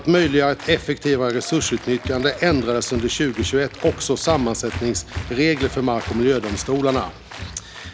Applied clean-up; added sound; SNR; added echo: none; Applause; 12 dB; none.